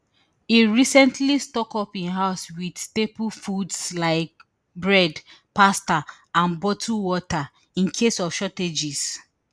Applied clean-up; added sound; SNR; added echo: none; none; none; none.